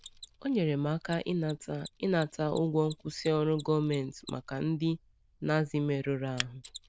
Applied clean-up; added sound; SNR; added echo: neural diffusion model UNIVERSE++.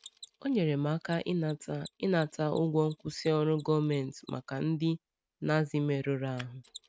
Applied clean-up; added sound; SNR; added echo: neural mask model RNNoise.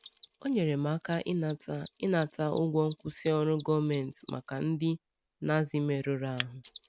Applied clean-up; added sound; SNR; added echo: none; Mechanisms; 18 dB; none.